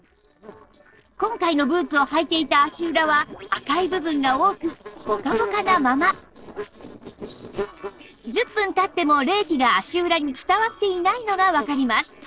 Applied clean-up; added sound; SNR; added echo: neural separator model SepFormer DNS4.